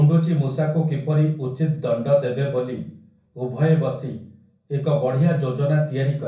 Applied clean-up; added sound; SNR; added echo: none; none; none; reverberation time 0.5 s.